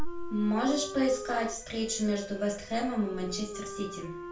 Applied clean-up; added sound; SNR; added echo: none; Wind instrument, woodwind instrument; 12 dB; reverberation time 0.3 s.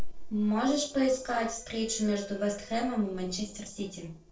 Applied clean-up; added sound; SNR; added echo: neural separator model SepFormer DNS4.